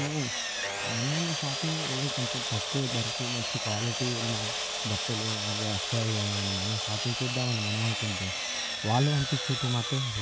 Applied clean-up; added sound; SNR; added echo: none; Sawing; 1 dB; none.